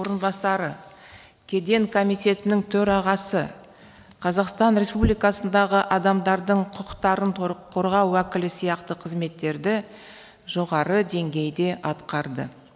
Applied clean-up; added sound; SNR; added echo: none; none; none; none.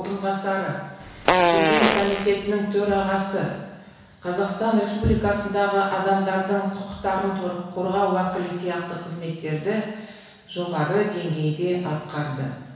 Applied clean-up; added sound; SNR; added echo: none; Fart; -3 dB; reverberation time 1.1 s.